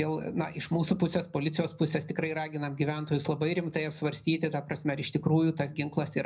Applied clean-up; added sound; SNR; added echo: none; none; none; reverberation time 0.5 s.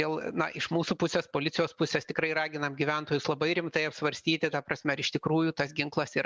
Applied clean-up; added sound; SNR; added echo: none; none; none; none.